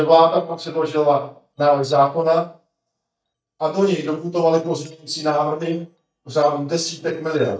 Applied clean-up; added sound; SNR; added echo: neural mask model DeepFilterNet 3.